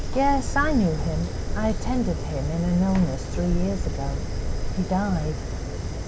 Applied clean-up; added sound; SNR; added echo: none; Fire; 1 dB; none.